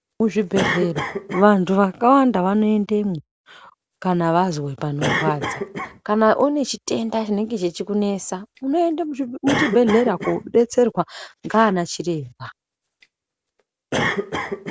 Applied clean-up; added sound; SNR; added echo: none; Cough; 9 dB; none.